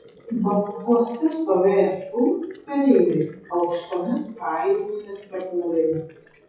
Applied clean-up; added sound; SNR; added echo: classical method WPE with log-MMSE.